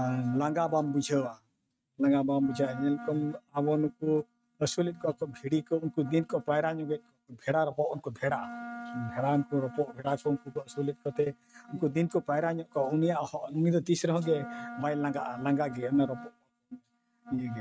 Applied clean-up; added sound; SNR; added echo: neural mask model RNNoise.